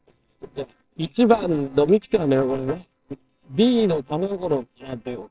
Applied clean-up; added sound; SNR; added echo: neural separator model SepFormer WHAMR!.